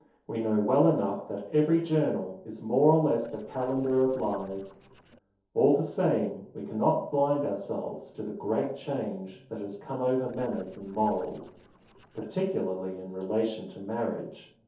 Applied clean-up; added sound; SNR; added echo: neural separator model SepFormer DNS4.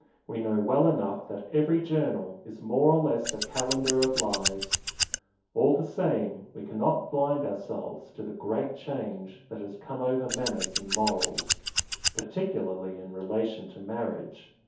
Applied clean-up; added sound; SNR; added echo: none; Scissors; 2 dB; reverberation time 0.6 s.